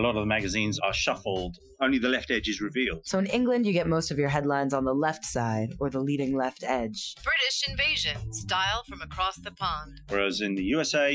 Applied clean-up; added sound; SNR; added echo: classical method Wiener filter.